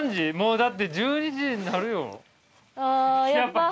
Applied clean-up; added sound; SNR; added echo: none; none; none; none.